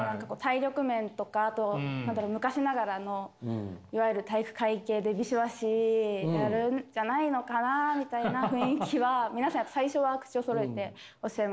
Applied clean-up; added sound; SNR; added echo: none; none; none; none.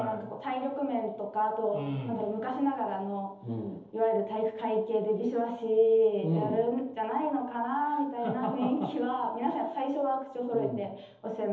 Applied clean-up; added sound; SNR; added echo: none; none; none; reverberation time 0.8 s.